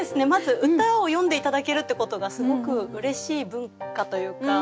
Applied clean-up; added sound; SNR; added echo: none; none; none; none.